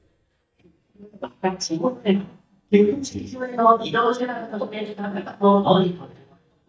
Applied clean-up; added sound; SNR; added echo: neural mask model DeepFilterNet 3.